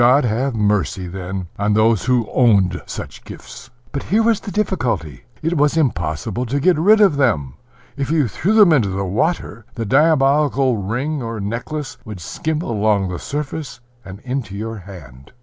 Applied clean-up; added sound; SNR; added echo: none; none; none; none.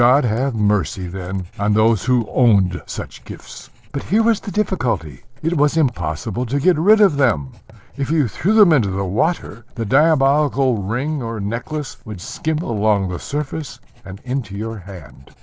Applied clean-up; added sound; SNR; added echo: neural separator model SepFormer DNS4.